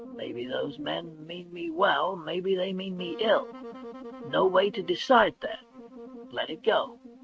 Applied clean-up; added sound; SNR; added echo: neural mask model RNNoise.